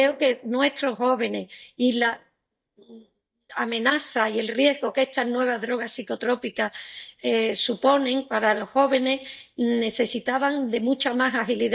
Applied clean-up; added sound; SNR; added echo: neural mask model DeepFilterNet 3.